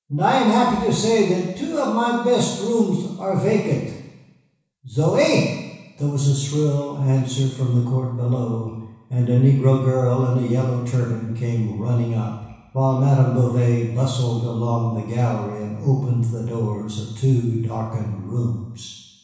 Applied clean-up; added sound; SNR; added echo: none; none; none; reverberation time 1.1 s.